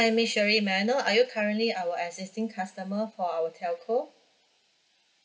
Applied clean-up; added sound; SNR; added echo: none; none; none; none.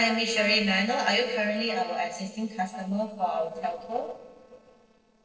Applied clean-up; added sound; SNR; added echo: neural separator model SepFormer DNS4.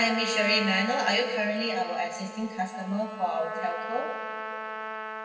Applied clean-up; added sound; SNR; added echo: none; Trumpet; 8 dB; reverberation time 2.6 s.